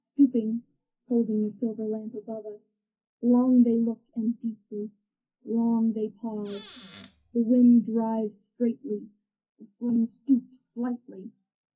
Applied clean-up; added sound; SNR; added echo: classical method WPE with log-MMSE.